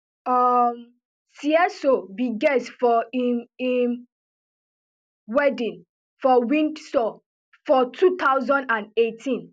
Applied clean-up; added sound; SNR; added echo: none; none; none; none.